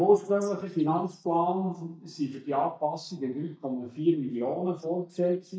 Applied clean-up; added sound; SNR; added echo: neural mask model DeepFilterNet 3.